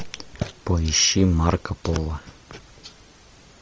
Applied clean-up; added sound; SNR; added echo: none; none; none; none.